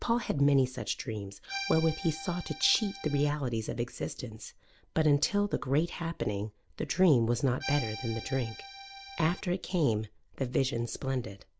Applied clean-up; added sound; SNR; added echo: none; Accordion; 11 dB; none.